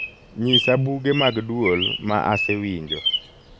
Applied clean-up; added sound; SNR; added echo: none; Bird vocalization, bird call, bird song; 4 dB; none.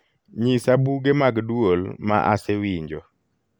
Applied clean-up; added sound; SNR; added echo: none; none; none; none.